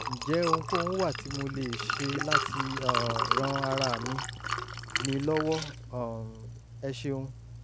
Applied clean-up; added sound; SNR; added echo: none; Liquid; 1 dB; none.